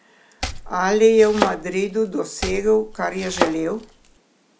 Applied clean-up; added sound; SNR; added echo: none; Domestic sounds, home sounds; 8 dB; none.